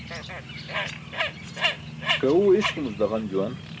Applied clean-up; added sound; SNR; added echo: none; Bird; 4 dB; none.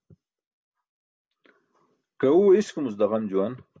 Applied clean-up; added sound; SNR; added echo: none; none; none; none.